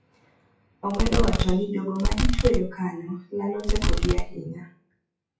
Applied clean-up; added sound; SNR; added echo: classical method WPE with log-MMSE.